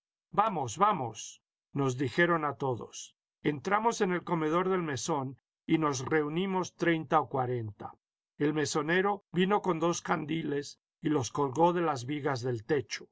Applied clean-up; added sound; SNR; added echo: none; none; none; none.